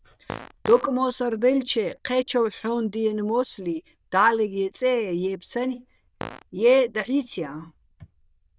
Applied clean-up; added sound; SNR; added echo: neural diffusion model UNIVERSE++.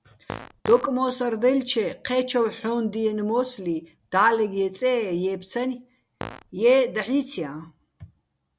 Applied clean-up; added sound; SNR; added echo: none; Fart; 11 dB; none.